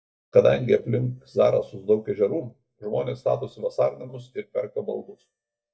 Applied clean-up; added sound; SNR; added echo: neural mask model DeepFilterNet 3.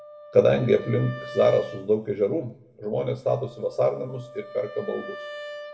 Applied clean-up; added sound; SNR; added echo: none; Wind instrument, woodwind instrument; 16 dB; reverberation time 0.8 s.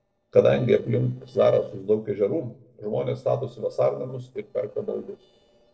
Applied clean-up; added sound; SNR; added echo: neural separator model SepFormer DNS4.